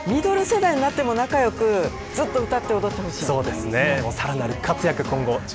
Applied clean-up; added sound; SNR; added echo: none; none; none; none.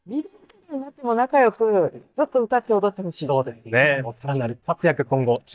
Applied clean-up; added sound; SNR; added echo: neural mask model DeepFilterNet 3.